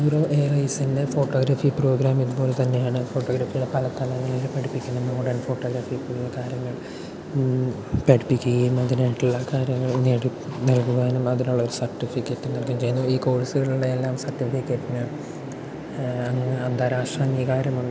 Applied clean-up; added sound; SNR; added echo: none; none; none; none.